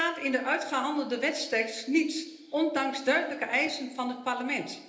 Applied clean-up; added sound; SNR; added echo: none; none; none; reverberation time 1.0 s.